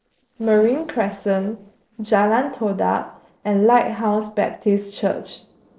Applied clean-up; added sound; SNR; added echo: neural separator model SepFormer DNS4.